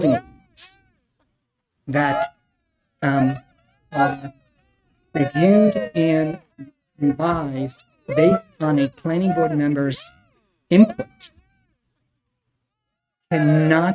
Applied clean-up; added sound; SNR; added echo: neural mask model RNNoise.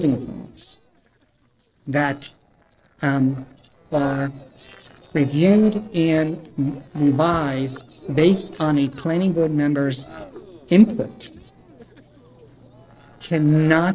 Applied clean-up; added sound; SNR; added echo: neural separator model SepFormer DNS4.